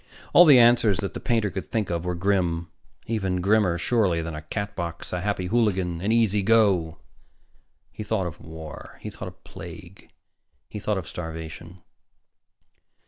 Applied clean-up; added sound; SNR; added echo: none; none; none; none.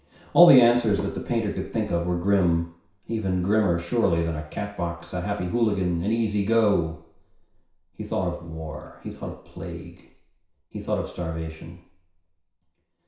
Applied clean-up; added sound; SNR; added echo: none; none; none; reverberation time 0.6 s.